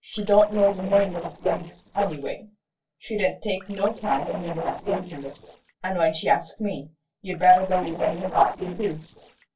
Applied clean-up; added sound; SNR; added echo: neural separator model SepFormer DNS4.